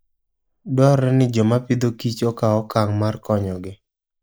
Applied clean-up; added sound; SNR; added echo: neural mask model Resemble Enhance denoiser.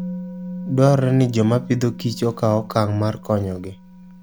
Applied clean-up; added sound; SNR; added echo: none; Musical instrument; 14 dB; none.